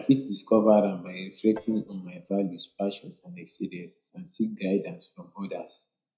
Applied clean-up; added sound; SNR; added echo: neural mask model DeepFilterNet 3.